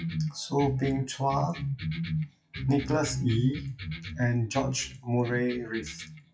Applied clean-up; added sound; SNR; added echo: classical method WPE with log-MMSE.